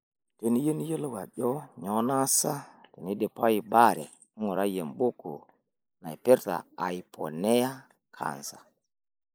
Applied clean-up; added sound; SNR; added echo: neural mask model Resemble Enhance denoiser.